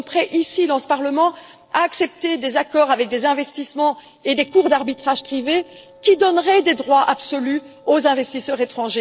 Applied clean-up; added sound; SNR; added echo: neural separator model SepFormer DNS4.